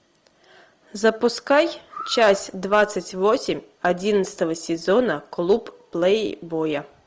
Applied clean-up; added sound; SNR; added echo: none; none; none; none.